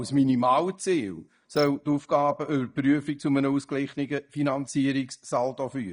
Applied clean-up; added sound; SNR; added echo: neural mask model DeepFilterNet 3.